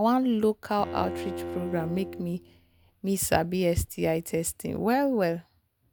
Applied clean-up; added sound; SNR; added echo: none; Bowed string instrument; 11 dB; none.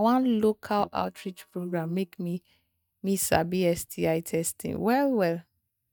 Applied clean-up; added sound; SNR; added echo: neural mask model DeepFilterNet 3.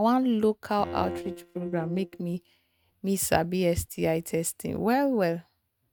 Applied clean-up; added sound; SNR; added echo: neural mask model RNNoise.